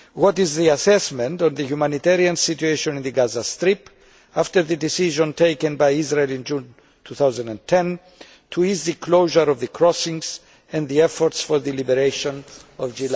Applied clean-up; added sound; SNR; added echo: none; none; none; none.